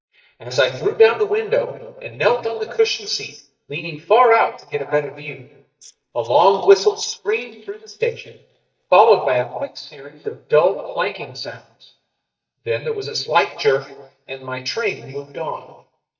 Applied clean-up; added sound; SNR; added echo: neural mask model DeepFilterNet 3.